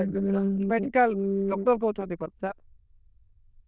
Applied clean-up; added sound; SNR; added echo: neural diffusion model UNIVERSE++.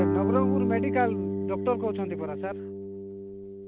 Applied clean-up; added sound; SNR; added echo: none; Guitar; -3 dB; none.